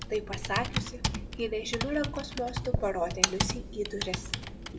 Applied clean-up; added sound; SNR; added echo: none; Computer keyboard; 0 dB; reverberation time 0.3 s.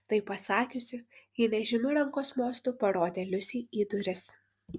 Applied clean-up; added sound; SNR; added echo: none; none; none; none.